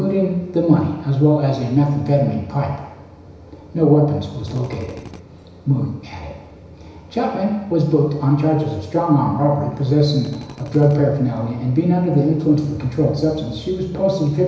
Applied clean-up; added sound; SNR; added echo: none; Drill; 19 dB; reverberation time 1.0 s.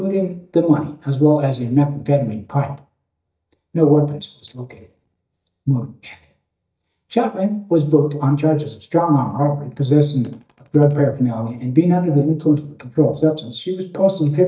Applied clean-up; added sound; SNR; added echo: neural mask model DeepFilterNet 3.